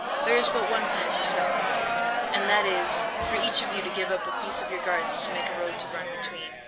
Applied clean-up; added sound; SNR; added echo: none; Crowd; -1 dB; none.